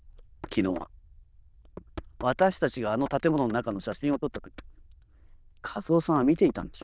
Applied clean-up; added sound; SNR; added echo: neural diffusion model UNIVERSE++.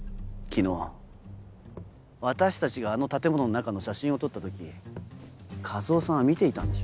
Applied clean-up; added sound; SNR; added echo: none; none; none; none.